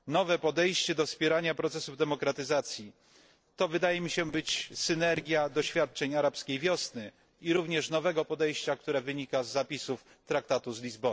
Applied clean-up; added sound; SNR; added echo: neural separator model SepFormer DNS4.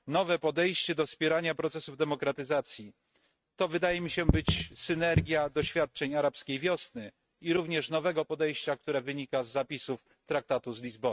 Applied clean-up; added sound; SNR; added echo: neural mask model RNNoise.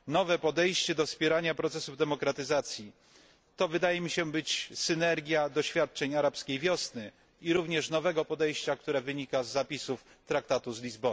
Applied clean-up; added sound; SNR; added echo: none; none; none; none.